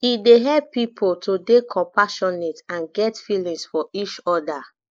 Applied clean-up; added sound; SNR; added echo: neural mask model Resemble Enhance denoiser.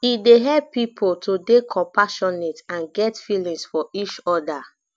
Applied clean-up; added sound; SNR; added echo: none; none; none; none.